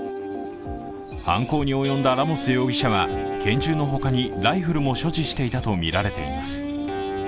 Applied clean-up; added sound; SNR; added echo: none; Guitar; 7 dB; none.